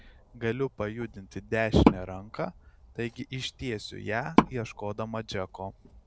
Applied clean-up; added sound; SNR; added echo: none; Wood; 0 dB; none.